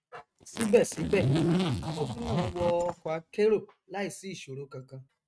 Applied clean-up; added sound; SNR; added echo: neural mask model RNNoise.